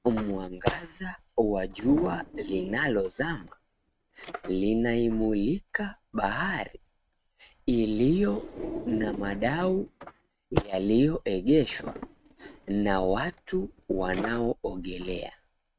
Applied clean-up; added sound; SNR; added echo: neural mask model RNNoise.